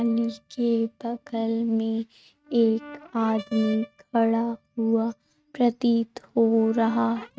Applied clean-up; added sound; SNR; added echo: neural mask model RNNoise.